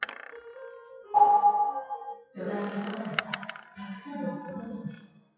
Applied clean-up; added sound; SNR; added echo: classical method WPE with log-MMSE.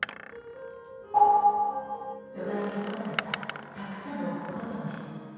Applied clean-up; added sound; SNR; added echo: none; Door; 12 dB; reverberation time 2.2 s.